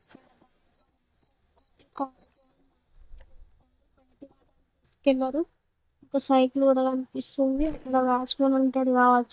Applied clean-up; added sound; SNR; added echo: neural mask model DeepFilterNet 3.